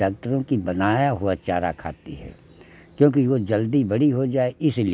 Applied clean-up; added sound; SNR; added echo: none; none; none; none.